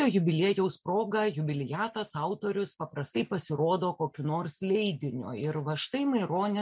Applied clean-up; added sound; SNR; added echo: none; none; none; none.